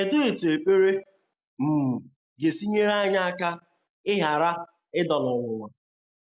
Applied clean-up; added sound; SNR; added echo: none; none; none; none.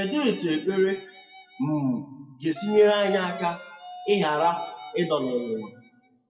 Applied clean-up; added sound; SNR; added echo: classical method WPE with log-MMSE.